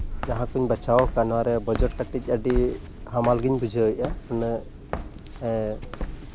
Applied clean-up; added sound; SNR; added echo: none; Walk, footsteps; 6 dB; none.